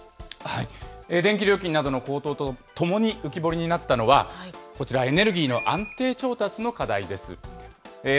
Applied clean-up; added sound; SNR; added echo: none; Bird; 13 dB; none.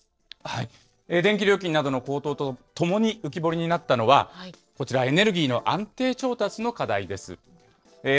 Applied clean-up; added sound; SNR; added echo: neural separator model SepFormer DNS4.